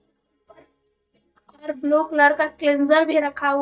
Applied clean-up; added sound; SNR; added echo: neural mask model DeepFilterNet 3.